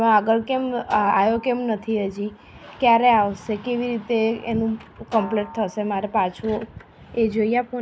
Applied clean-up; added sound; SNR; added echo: none; Snare drum; 20 dB; none.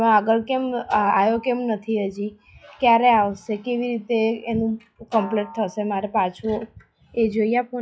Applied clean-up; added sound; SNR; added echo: classical method log-MMSE.